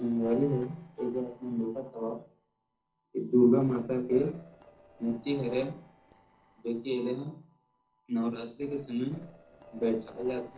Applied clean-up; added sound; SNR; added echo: neural separator model SepFormer DNS4.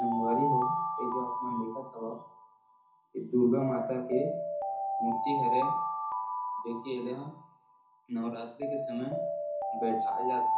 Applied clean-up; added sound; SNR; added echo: none; Alarm; -1 dB; reverberation time 0.6 s.